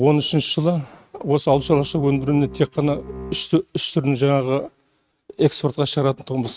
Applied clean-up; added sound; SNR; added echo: neural mask model RNNoise.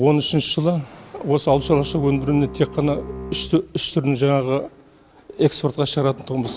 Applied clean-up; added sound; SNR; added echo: none; Bowed string instrument; 13 dB; none.